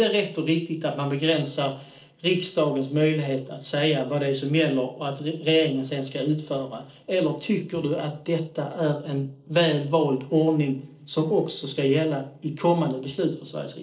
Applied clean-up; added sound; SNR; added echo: neural separator model SepFormer DNS4.